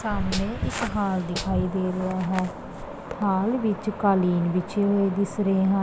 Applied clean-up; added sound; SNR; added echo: none; Snare drum; 14 dB; none.